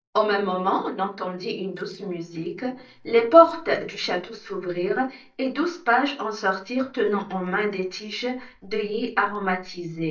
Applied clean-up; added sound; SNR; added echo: neural mask model DeepFilterNet 3.